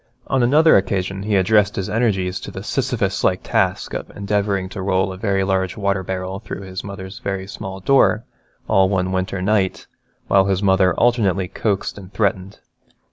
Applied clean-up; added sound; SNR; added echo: none; none; none; none.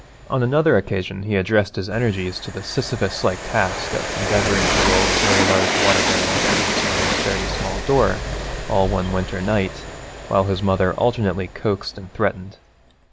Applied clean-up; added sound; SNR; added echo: none; Train; 2 dB; none.